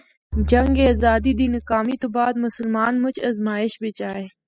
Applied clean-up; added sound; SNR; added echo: classical method spectral subtraction.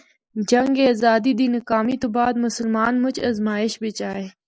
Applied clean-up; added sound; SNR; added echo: neural mask model Resemble Enhance denoiser.